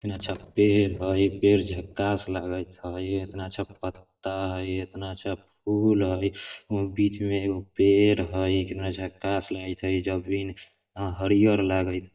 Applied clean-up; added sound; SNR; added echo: neural mask model DeepFilterNet 3.